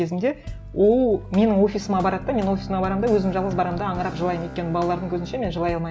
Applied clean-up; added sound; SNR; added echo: none; Bowed string instrument; 15 dB; none.